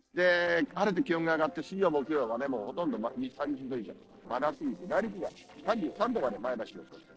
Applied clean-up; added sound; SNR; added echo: neural separator model SepFormer DNS4.